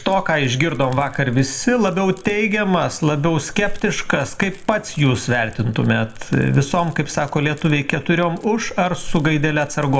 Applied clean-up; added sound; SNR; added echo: none; Crackle; 14 dB; reverberation time 0.5 s.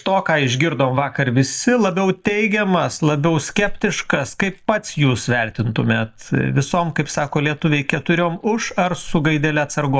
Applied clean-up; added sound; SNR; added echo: neural mask model DeepFilterNet 3.